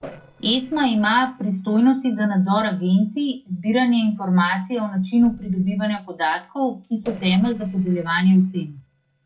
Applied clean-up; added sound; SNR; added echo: neural separator model SepFormer DNS4.